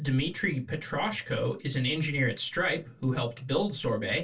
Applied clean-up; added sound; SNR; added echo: none; none; none; reverberation time 0.2 s.